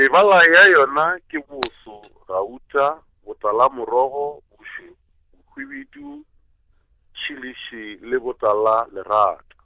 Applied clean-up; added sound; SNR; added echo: neural diffusion model UNIVERSE++.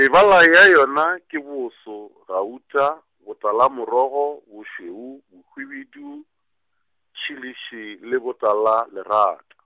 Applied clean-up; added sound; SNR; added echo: none; none; none; none.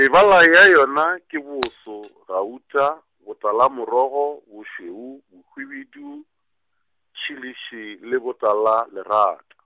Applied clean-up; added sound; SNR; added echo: none; Shatter; 18 dB; none.